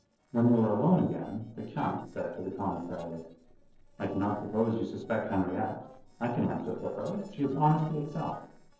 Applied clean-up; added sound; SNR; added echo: neural separator model SepFormer DNS4.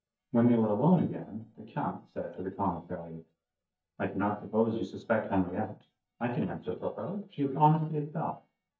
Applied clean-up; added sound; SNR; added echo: neural mask model DeepFilterNet 3.